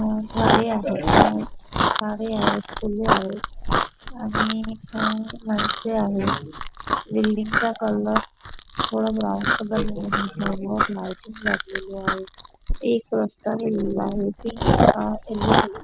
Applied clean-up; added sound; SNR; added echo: none; Chewing, mastication; -1 dB; none.